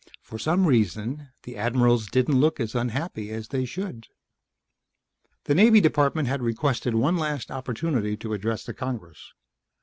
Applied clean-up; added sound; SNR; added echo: none; none; none; none.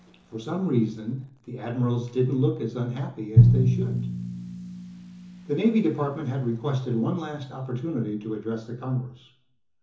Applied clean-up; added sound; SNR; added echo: none; Drum; 1 dB; reverberation time 0.7 s.